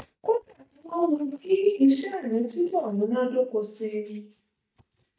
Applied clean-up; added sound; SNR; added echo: neural mask model DeepFilterNet 3.